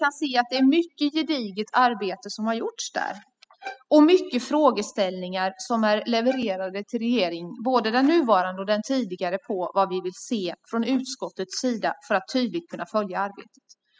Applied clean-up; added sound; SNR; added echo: classical method spectral subtraction.